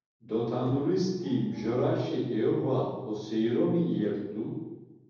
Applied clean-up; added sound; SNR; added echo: none; none; none; reverberation time 1.1 s.